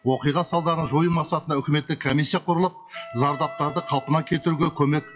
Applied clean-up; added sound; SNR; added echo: classical method WPE with log-MMSE.